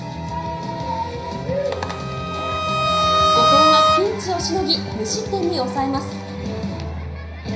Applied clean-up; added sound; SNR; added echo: none; Bowed string instrument; -5 dB; reverberation time 0.5 s.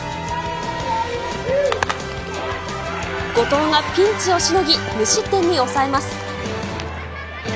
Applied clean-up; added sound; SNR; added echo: none; none; none; none.